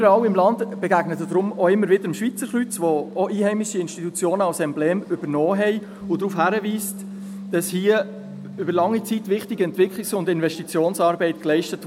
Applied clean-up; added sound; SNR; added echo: none; Bass guitar; 14 dB; none.